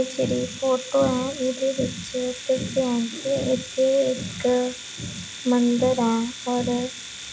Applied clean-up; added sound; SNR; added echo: none; Domestic sounds, home sounds; 13 dB; none.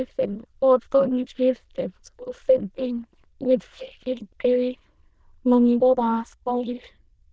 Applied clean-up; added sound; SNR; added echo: neural diffusion model UNIVERSE++.